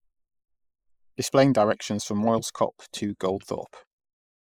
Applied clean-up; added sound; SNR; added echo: neural mask model Resemble Enhance denoiser.